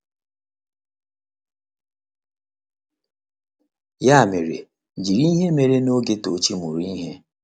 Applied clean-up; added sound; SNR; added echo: none; none; none; none.